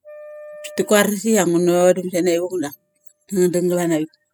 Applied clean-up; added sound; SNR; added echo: classical method spectral subtraction.